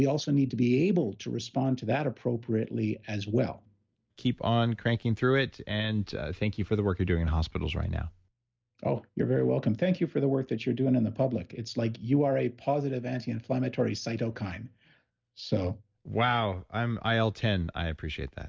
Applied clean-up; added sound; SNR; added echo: none; none; none; none.